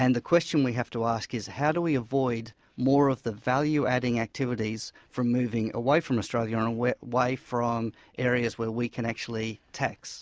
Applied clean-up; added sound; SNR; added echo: none; none; none; none.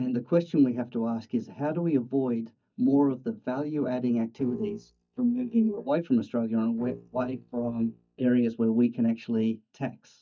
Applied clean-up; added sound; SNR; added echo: neural mask model DeepFilterNet 3.